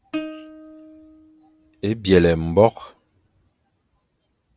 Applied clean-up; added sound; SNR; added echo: none; Plucked string instrument; 15 dB; none.